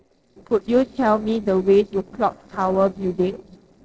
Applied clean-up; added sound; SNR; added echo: neural separator model SepFormer DNS4.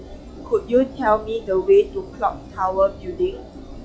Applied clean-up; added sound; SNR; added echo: classical method log-MMSE.